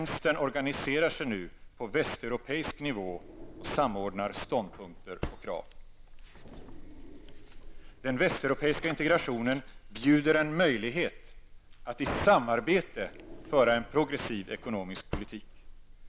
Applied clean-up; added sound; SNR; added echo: none; Drawer open or close; 14 dB; none.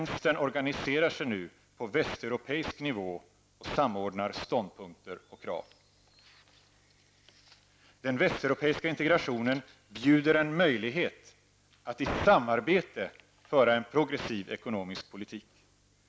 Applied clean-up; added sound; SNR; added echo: none; none; none; none.